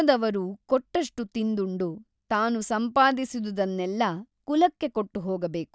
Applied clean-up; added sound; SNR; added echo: none; none; none; none.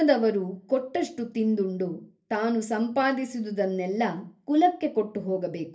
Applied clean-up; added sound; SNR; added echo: none; none; none; reverberation time 0.3 s.